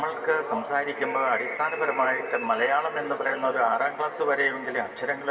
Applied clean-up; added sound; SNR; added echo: none; Bird; 14 dB; reverberation time 1.7 s.